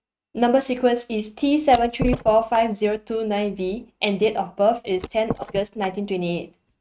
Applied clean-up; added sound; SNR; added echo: neural mask model RNNoise.